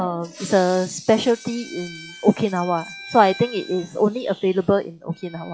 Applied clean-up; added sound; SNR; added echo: classical method log-MMSE.